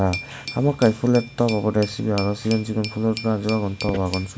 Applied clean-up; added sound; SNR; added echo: none; Glass; 15 dB; none.